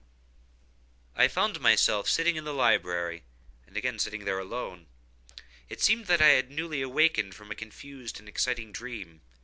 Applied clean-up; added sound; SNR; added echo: none; none; none; none.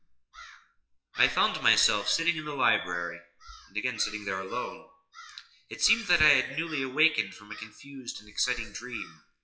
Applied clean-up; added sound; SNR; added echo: classical method WPE with log-MMSE.